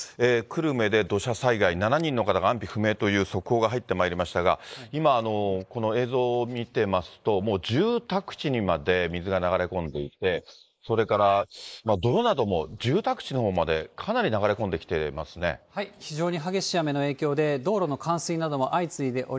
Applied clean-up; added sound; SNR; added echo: neural mask model Resemble Enhance denoiser.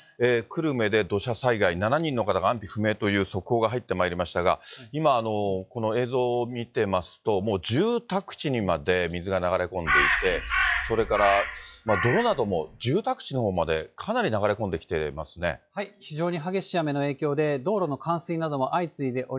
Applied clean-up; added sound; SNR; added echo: classical method log-MMSE.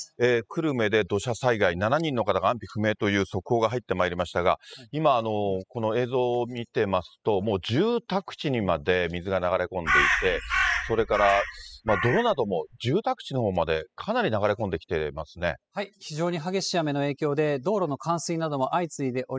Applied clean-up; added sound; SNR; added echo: classical method spectral subtraction.